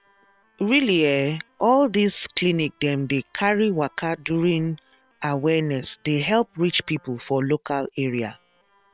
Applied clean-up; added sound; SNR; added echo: neural separator model SepFormer WHAM!.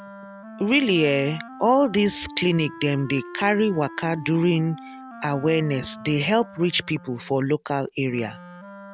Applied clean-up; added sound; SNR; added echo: none; Wind instrument, woodwind instrument; 17 dB; none.